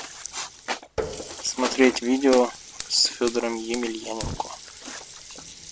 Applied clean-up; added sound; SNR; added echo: none; Fire + Water tap, faucet; 12 dB; none.